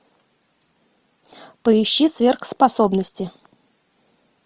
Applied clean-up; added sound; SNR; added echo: none; none; none; none.